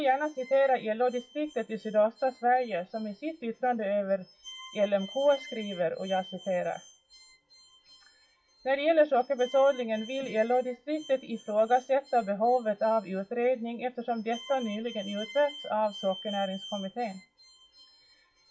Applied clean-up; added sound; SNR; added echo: classical method WPE with log-MMSE.